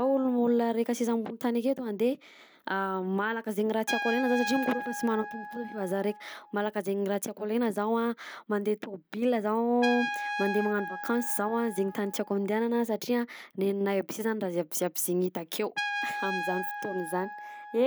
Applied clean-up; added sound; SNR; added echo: none; Trumpet; 10 dB; none.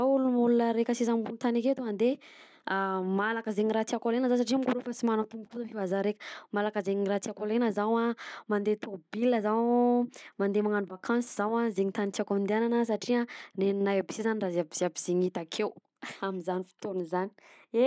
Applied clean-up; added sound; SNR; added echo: none; none; none; none.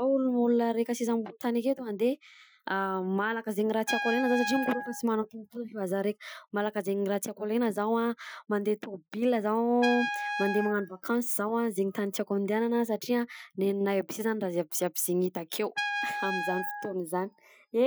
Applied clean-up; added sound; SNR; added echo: classical method Wiener filter.